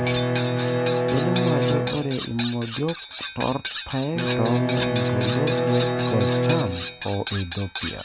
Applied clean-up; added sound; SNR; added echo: none; Bowed string instrument + Cutlery, silverware; -3 dB; none.